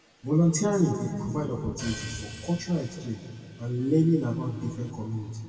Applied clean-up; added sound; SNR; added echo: none; Hi-hat; 19 dB; reverberation time 2.3 s.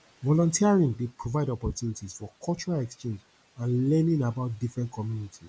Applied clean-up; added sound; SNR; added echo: none; none; none; none.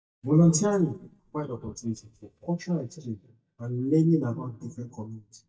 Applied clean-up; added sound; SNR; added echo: neural mask model DeepFilterNet 3.